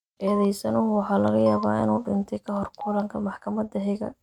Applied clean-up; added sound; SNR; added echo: neural mask model RNNoise.